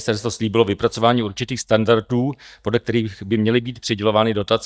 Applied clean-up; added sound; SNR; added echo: neural mask model DeepFilterNet 3.